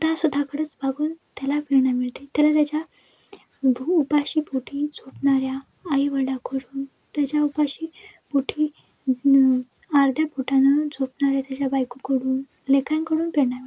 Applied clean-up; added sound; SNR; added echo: none; none; none; none.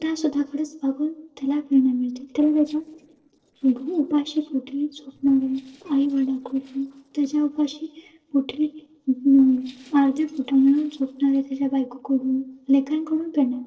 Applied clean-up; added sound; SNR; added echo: neural separator model SepFormer DNS4.